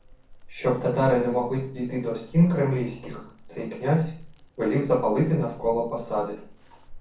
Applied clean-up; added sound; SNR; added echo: none; Crackle; 19 dB; reverberation time 0.6 s.